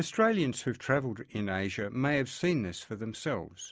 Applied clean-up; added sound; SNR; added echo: none; none; none; none.